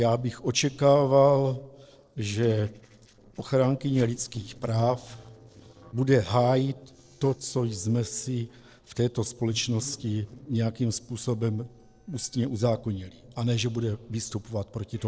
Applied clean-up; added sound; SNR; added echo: neural separator model SepFormer DNS4.